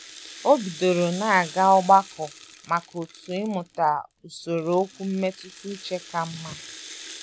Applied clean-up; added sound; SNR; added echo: none; Rattle (instrument); 18 dB; none.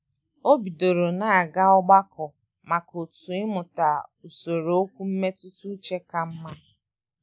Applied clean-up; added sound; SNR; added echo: none; none; none; none.